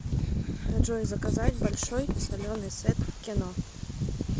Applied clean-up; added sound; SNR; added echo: none; Writing; 19 dB; none.